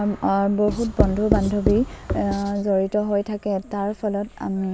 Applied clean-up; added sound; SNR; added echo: none; Writing; 2 dB; none.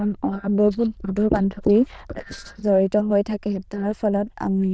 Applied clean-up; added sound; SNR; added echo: neural diffusion model UNIVERSE++.